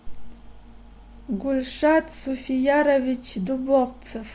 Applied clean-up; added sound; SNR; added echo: none; none; none; none.